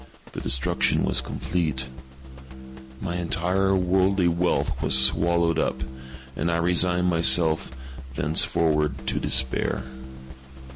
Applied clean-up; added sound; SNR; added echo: none; Drum kit; 12 dB; none.